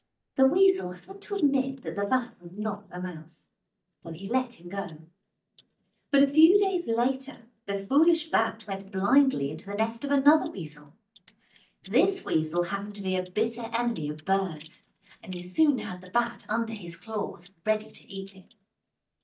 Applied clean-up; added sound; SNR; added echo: neural mask model DeepFilterNet 3.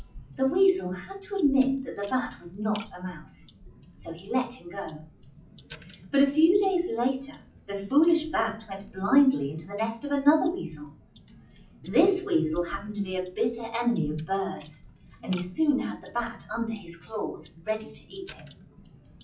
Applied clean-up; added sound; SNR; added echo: classical method WPE with log-MMSE.